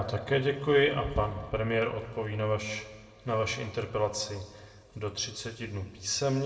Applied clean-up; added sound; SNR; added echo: none; none; none; reverberation time 1.3 s.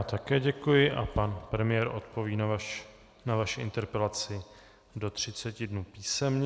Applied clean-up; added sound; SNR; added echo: none; none; none; none.